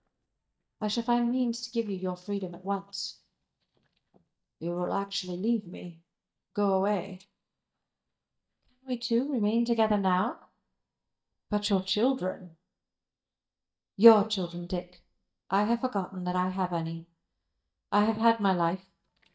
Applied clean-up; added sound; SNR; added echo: neural mask model DeepFilterNet 3.